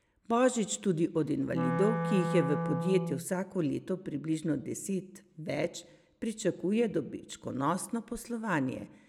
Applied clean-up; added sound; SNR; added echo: none; Wind instrument, woodwind instrument; 2 dB; none.